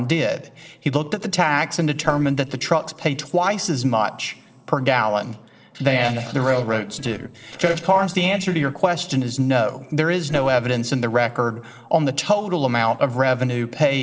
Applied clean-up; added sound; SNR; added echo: neural separator model SepFormer DNS4.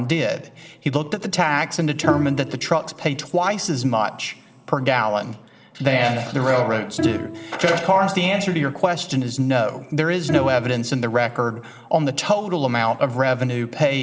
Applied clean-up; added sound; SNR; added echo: none; Bowed string instrument; 9 dB; reverberation time 1.3 s.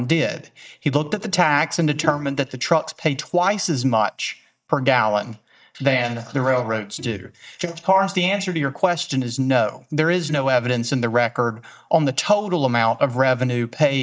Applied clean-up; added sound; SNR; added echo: neural mask model DeepFilterNet 3.